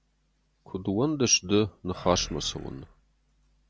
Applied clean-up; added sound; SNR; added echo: none; Animal; 14 dB; none.